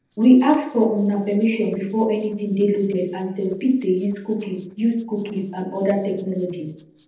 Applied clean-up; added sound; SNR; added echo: neural separator model SepFormer DNS4.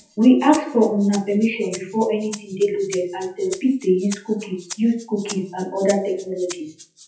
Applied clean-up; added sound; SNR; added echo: classical method WPE with log-MMSE.